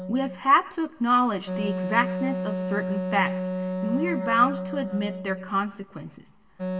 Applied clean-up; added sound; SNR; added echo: none; Wind instrument, woodwind instrument; 5 dB; reverberation time 0.8 s.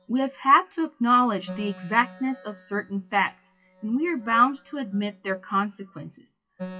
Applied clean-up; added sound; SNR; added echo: classical method WPE with log-MMSE.